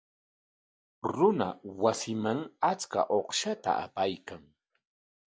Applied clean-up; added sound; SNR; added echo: none; none; none; none.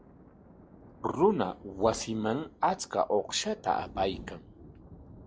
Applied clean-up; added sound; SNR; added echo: none; Thunder; 17 dB; none.